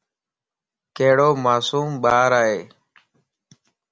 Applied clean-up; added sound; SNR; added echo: none; none; none; none.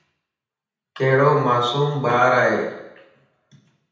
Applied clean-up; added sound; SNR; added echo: none; none; none; reverberation time 0.9 s.